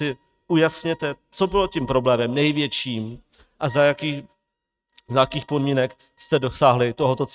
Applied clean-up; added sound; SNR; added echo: neural mask model RNNoise.